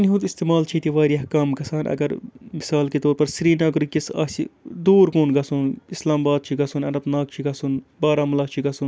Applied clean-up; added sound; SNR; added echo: none; none; none; none.